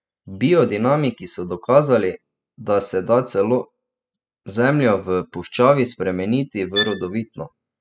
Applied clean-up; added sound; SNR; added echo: classical method spectral subtraction.